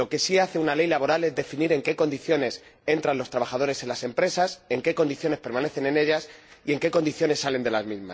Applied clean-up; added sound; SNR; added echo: none; none; none; none.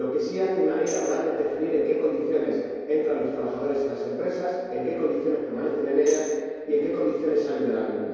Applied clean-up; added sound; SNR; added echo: none; Tambourine; 19 dB; reverberation time 2.2 s.